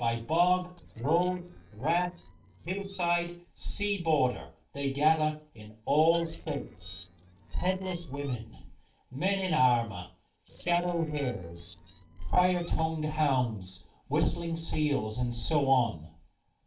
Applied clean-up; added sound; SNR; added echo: neural separator model SepFormer DNS4.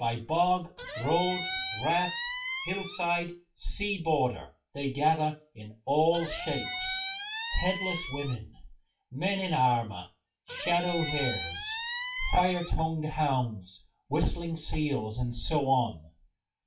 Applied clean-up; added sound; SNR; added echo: classical method WPE with log-MMSE.